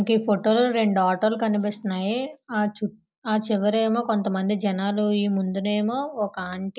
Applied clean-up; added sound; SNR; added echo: none; none; none; none.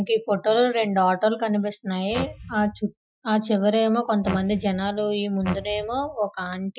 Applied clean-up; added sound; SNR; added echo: classical method Wiener filter.